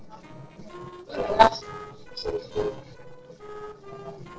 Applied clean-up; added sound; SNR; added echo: neural separator model SepFormer DNS4.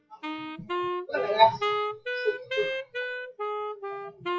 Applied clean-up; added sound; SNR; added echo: classical method WPE with log-MMSE.